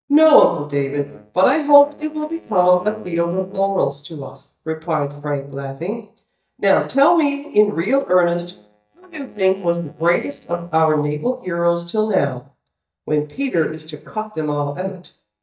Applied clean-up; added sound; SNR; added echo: neural mask model DeepFilterNet 3.